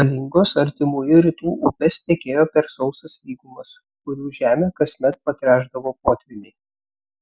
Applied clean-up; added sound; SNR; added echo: none; none; none; none.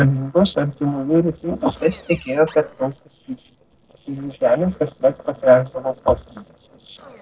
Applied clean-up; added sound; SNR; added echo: neural separator model SepFormer DNS4.